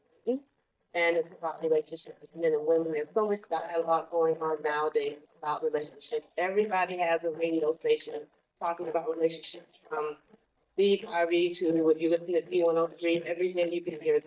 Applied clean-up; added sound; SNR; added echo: neural mask model DeepFilterNet 3.